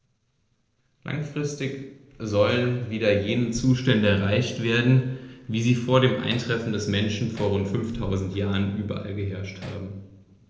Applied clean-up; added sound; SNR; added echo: neural separator model SepFormer DNS4.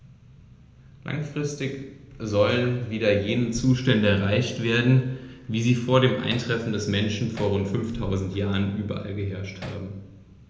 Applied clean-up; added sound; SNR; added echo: none; Hammer; 18 dB; reverberation time 0.9 s.